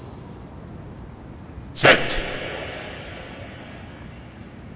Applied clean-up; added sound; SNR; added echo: none; none; none; none.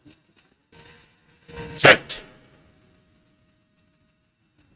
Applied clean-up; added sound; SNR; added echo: neural mask model RNNoise.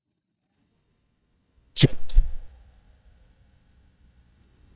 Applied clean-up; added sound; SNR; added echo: neural mask model DeepFilterNet 3.